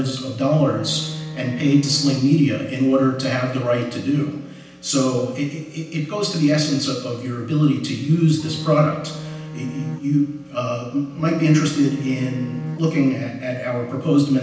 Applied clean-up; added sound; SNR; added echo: none; Bowed string instrument; 11 dB; reverberation time 0.9 s.